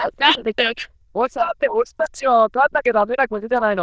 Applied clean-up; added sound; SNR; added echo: neural diffusion model UNIVERSE++.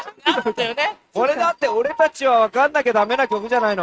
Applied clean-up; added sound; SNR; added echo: neural mask model RNNoise.